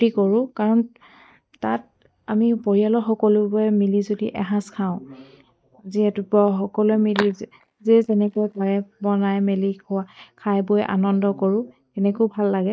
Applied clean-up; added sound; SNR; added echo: neural mask model DeepFilterNet 3.